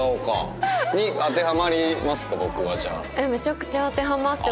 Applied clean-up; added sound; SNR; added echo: none; none; none; none.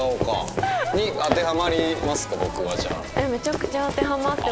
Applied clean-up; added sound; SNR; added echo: none; Run; 6 dB; none.